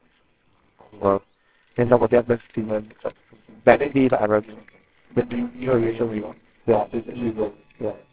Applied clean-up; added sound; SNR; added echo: neural separator model SepFormer WHAMR!.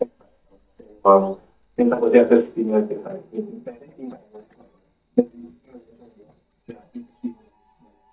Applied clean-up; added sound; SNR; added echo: neural mask model DeepFilterNet 3.